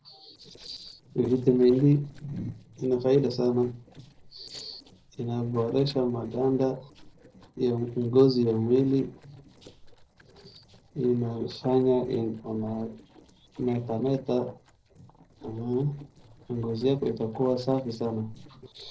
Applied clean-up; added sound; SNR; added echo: neural separator model SepFormer DNS4.